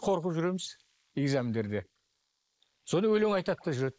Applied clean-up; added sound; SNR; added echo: neural mask model Resemble Enhance denoiser.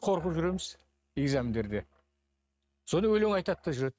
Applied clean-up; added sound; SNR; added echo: neural mask model RNNoise.